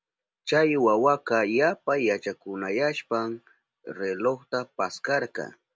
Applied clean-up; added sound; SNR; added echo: none; none; none; none.